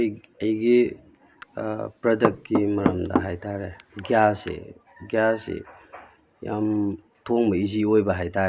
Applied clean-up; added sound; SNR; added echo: none; Knock / Wood; 5 dB; none.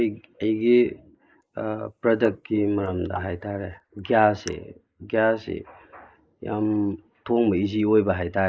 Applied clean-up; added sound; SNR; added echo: neural mask model Resemble Enhance denoiser.